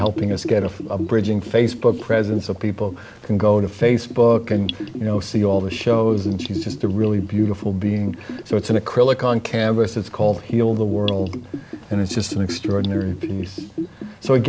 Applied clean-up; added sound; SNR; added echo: none; Bathtub (filling or washing) / Gurgling; 11 dB; none.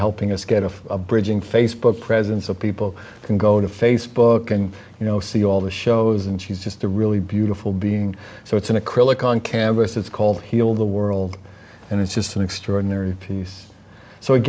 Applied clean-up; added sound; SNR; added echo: none; none; none; none.